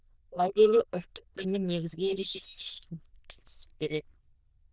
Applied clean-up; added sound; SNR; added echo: neural diffusion model UNIVERSE++.